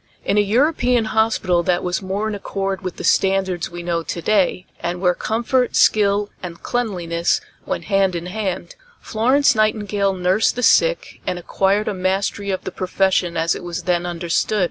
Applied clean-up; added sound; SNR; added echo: none; none; none; none.